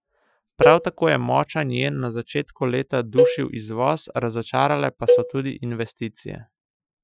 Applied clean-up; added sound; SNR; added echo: classical method Wiener filter.